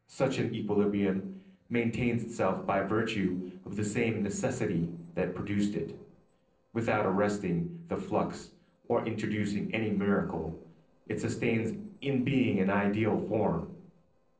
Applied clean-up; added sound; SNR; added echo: neural separator model SepFormer DNS4.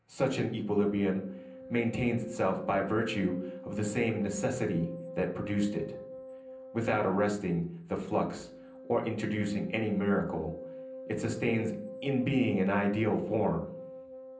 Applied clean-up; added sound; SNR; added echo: none; Wind instrument, woodwind instrument; 13 dB; reverberation time 0.6 s.